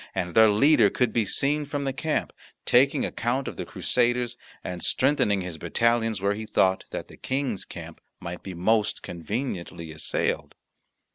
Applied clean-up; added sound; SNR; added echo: none; none; none; none.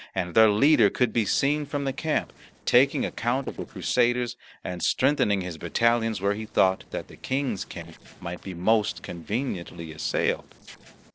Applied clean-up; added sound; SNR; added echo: neural separator model SepFormer DNS4.